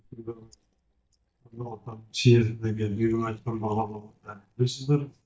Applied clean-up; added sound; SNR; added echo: neural mask model DeepFilterNet 3.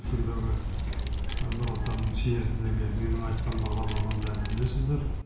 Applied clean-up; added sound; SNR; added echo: none; Wind; -2 dB; reverberation time 0.6 s.